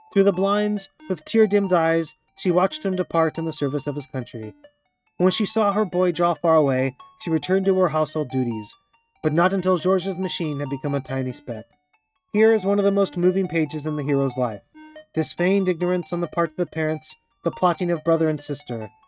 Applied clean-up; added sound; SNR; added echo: neural mask model RNNoise.